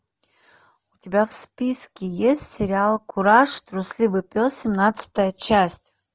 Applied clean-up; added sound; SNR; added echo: none; none; none; none.